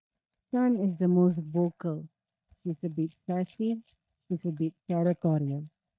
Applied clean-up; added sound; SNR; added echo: neural mask model DeepFilterNet 3.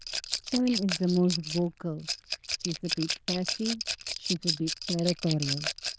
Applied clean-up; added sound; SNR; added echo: neural diffusion model UNIVERSE++.